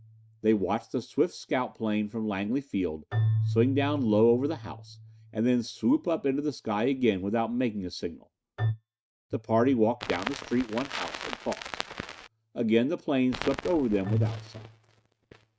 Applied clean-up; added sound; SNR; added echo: neural mask model RNNoise.